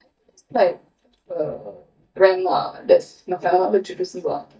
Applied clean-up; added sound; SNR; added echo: neural mask model DeepFilterNet 3.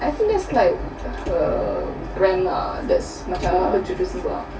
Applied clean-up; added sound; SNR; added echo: none; Thunder / Rain; 19 dB; reverberation time 0.1 s.